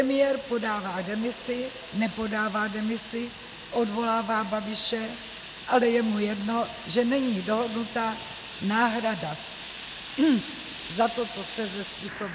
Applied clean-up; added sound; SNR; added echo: none; Fire; 11 dB; none.